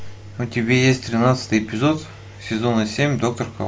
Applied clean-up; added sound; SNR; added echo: none; Engine; 18 dB; none.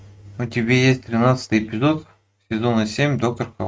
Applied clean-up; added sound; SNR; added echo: neural mask model RNNoise.